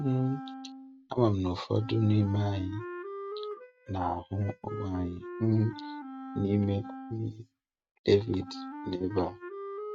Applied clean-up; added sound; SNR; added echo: neural mask model RNNoise.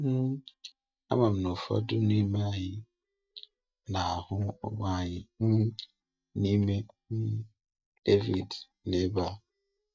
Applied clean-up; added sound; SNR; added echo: neural mask model DeepFilterNet 3.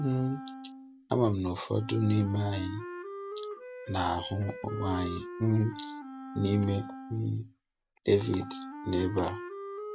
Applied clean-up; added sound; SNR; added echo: none; Wind instrument, woodwind instrument; 11 dB; none.